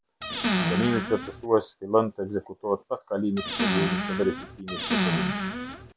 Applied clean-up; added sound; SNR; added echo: none; Squeak / Cupboard open or close; -1 dB; none.